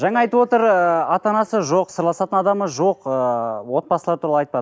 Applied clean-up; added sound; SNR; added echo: none; none; none; none.